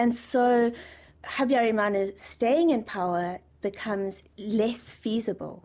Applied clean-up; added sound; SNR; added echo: none; none; none; none.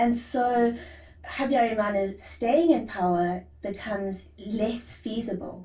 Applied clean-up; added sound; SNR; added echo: none; none; none; reverberation time 0.2 s.